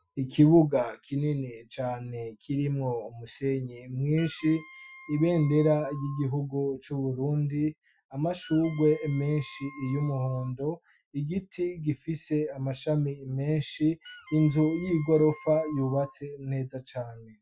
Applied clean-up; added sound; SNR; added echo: classical method Wiener filter.